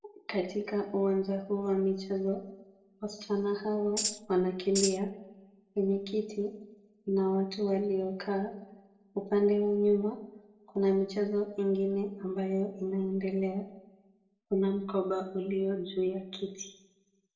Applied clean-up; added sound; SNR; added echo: none; Tambourine; 3 dB; reverberation time 0.6 s.